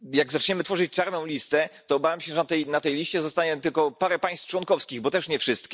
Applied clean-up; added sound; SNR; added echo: none; none; none; none.